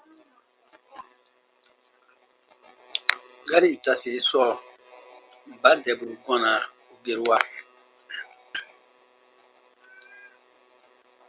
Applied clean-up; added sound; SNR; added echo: none; none; none; none.